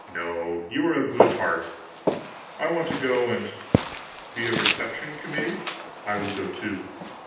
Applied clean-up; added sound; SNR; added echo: none; Walk, footsteps; 0 dB; reverberation time 0.8 s.